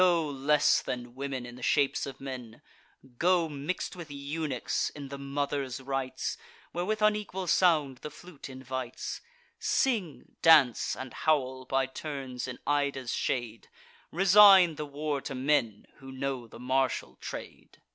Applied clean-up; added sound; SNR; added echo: none; none; none; none.